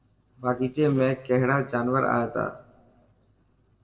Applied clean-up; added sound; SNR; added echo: neural separator model SepFormer DNS4.